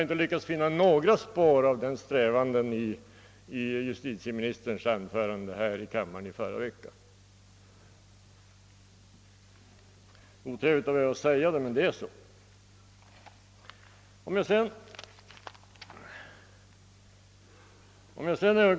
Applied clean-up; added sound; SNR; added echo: none; none; none; none.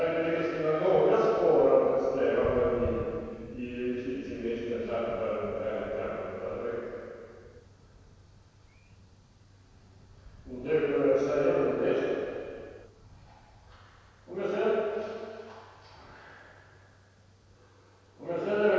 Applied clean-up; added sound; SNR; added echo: none; Thunder; 20 dB; reverberation time 2.2 s.